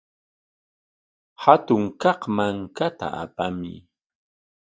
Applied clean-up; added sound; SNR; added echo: none; none; none; none.